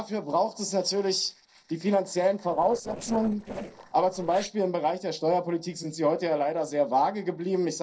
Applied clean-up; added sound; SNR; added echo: neural separator model SepFormer DNS4.